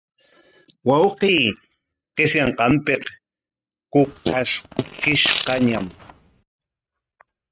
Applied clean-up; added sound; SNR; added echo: neural mask model RNNoise.